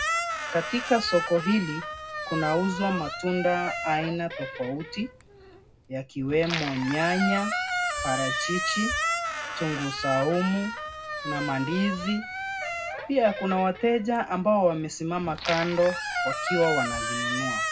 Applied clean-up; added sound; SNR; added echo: none; Squeak; 4 dB; reverberation time 0.3 s.